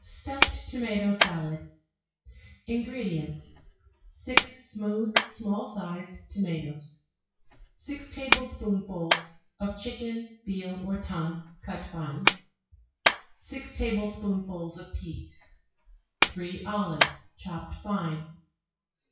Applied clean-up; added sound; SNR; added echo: classical method WPE with log-MMSE.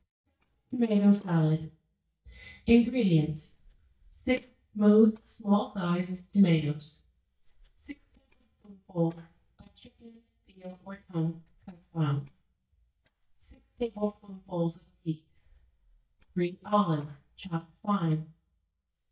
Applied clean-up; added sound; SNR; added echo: neural mask model DeepFilterNet 3.